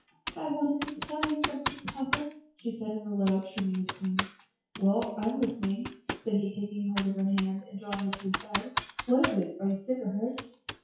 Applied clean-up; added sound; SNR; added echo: classical method WPE with log-MMSE.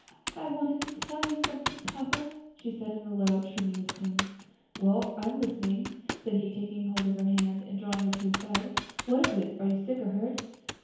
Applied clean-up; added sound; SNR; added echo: none; Computer keyboard; 8 dB; reverberation time 1.0 s.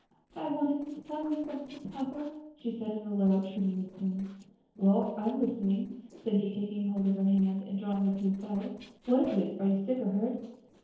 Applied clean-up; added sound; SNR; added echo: neural separator model SepFormer DNS4.